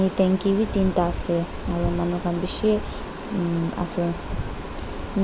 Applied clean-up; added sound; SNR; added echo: none; none; none; none.